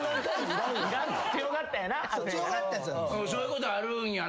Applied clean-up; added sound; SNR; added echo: none; none; none; none.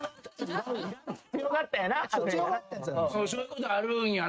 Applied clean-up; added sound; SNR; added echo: neural mask model RNNoise.